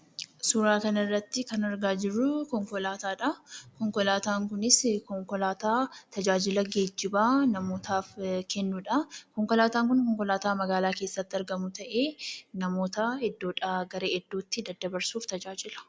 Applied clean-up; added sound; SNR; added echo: none; none; none; none.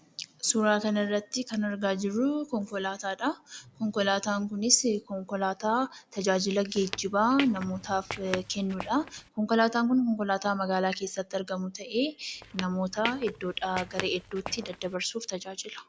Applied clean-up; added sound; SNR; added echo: none; Squeak / Walk, footsteps; 11 dB; none.